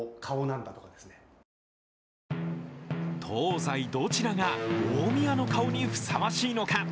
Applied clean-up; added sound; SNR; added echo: none; Electric guitar / Bass guitar; 2 dB; none.